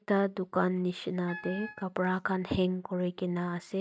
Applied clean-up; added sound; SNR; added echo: neural mask model RNNoise.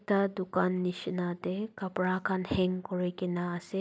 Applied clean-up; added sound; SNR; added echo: none; none; none; none.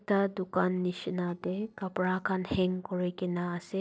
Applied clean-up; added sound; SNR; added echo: neural separator model SepFormer DNS4.